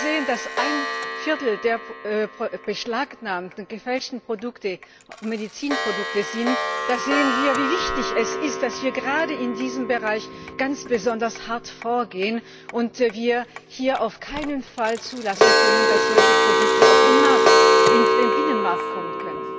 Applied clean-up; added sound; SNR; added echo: none; Clock; -4 dB; none.